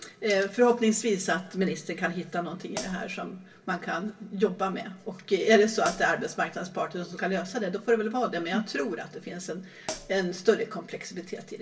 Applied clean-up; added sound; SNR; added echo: none; Hi-hat; 11 dB; reverberation time 0.2 s.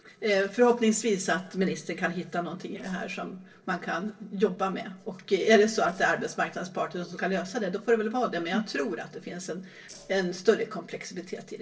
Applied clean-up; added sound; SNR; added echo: neural separator model SepFormer DNS4.